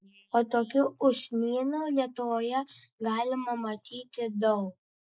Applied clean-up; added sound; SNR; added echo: neural mask model Resemble Enhance denoiser.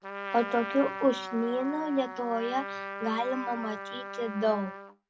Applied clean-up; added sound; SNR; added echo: none; Trumpet; 8 dB; none.